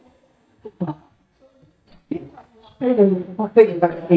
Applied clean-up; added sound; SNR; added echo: neural mask model DeepFilterNet 3.